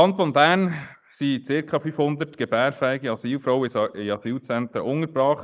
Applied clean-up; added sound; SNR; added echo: neural mask model Resemble Enhance denoiser.